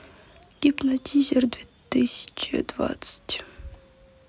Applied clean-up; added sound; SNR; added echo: none; none; none; none.